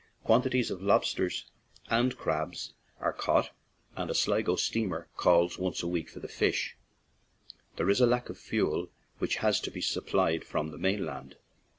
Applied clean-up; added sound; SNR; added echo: none; none; none; none.